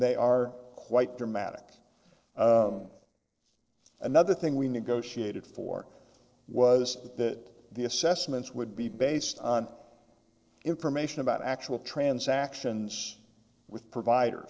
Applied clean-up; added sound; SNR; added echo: neural separator model SepFormer DNS4.